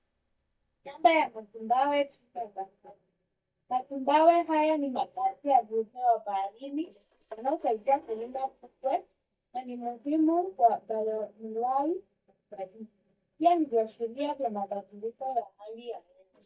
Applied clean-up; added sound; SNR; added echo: neural mask model DeepFilterNet 3.